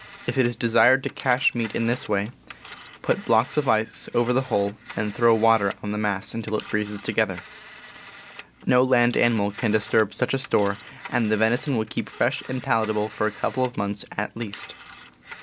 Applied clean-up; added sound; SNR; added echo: none; Telephone; 19 dB; none.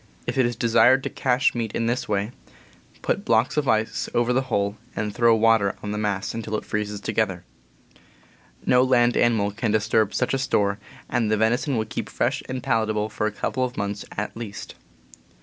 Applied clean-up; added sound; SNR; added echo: none; none; none; none.